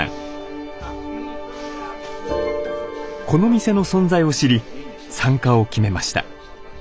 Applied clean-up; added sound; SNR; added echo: none; none; none; none.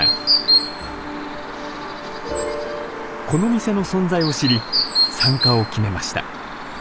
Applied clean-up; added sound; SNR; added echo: none; Chirp, tweet; 0 dB; none.